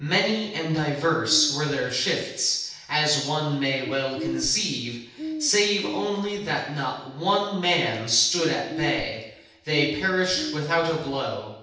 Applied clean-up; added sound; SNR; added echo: none; Bird; 12 dB; reverberation time 0.9 s.